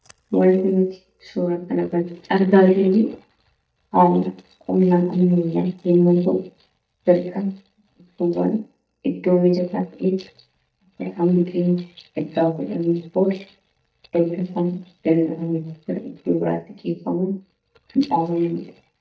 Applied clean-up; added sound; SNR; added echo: neural mask model DeepFilterNet 3.